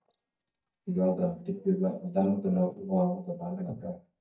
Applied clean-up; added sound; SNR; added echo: neural mask model DeepFilterNet 3.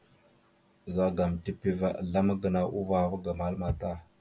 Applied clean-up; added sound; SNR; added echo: none; none; none; none.